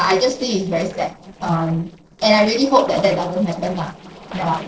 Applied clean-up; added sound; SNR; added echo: neural separator model SepFormer DNS4.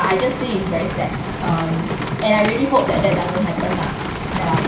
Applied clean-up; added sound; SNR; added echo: none; Rain; 3 dB; reverberation time 0.5 s.